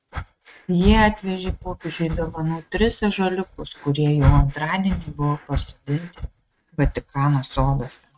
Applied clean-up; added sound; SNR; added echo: neural mask model RNNoise.